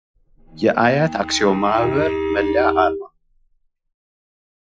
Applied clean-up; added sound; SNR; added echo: classical method Wiener filter.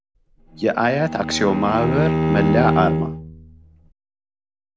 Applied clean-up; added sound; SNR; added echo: none; Bowed string instrument; 0 dB; none.